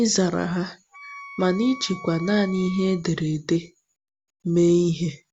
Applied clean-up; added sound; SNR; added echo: none; Wind instrument, woodwind instrument; 17 dB; none.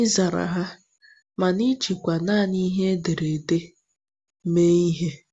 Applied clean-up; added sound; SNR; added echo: none; none; none; none.